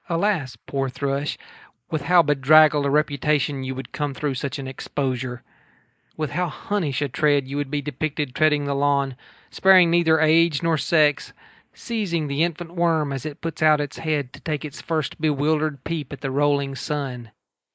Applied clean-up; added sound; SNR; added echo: neural mask model Resemble Enhance denoiser.